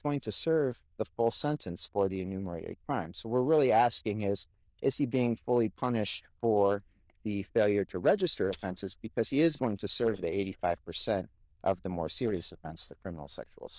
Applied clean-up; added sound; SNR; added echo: neural diffusion model UNIVERSE++.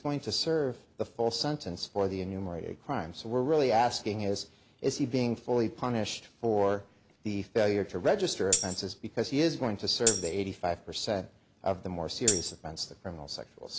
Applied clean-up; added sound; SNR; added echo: none; Tambourine; 3 dB; none.